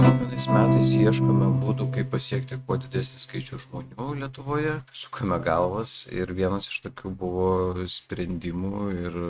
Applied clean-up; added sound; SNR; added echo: neural mask model RNNoise.